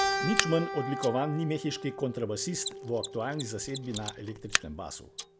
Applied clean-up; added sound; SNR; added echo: none; Keyboard (musical) + Mechanisms; 3 dB; none.